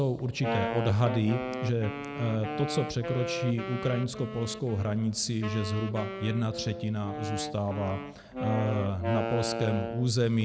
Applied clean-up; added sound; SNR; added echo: none; Wind instrument, woodwind instrument; 6 dB; none.